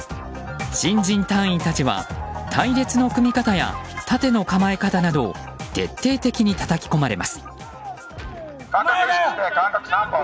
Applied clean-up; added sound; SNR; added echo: none; Gunshot, gunfire; 16 dB; none.